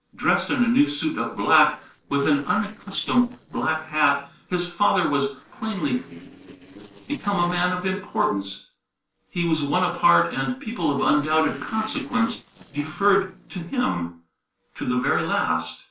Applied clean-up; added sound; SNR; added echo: neural separator model SepFormer DNS4.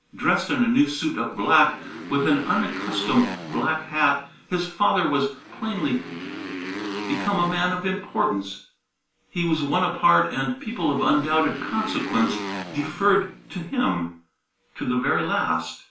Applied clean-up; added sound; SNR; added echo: none; Motorcycle; 10 dB; reverberation time 0.4 s.